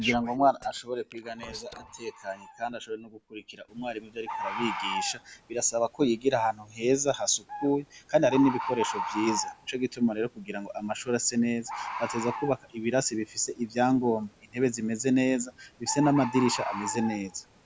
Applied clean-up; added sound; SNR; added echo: none; Bird; 10 dB; none.